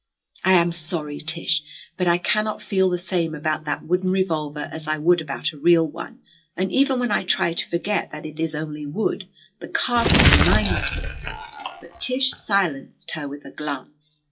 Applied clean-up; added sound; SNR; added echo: classical method WPE with log-MMSE.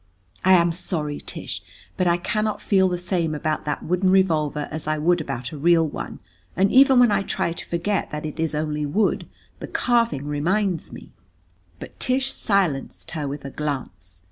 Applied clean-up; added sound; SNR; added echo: none; none; none; none.